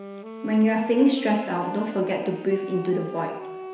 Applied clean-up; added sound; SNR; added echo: none; Wind instrument, woodwind instrument; 13 dB; reverberation time 1.1 s.